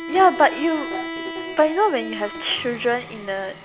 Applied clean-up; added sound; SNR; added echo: none; Bowed string instrument; 11 dB; none.